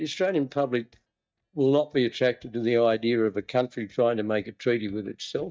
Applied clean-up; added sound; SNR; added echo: neural mask model DeepFilterNet 3.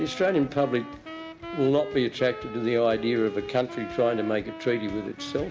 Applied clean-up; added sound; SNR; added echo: none; Wind instrument, woodwind instrument; 12 dB; none.